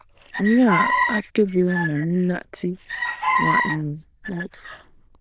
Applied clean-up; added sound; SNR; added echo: neural diffusion model UNIVERSE++.